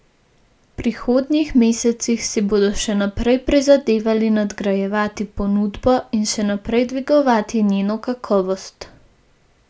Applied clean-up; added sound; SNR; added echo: none; none; none; none.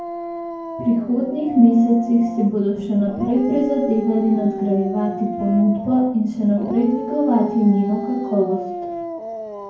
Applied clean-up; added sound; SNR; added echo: none; Dog; 10 dB; reverberation time 0.9 s.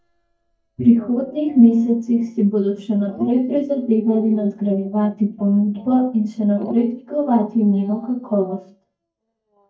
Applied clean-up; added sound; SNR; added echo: neural mask model DeepFilterNet 3.